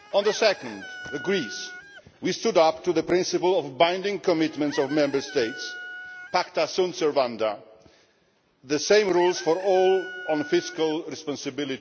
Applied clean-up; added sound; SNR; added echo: none; Chicken, rooster; 17 dB; none.